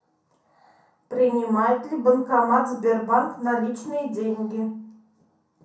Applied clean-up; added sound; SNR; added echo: none; none; none; reverberation time 0.6 s.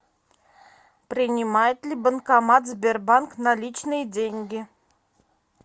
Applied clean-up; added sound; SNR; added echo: none; none; none; none.